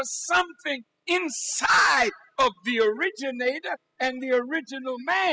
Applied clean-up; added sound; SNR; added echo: classical method spectral subtraction.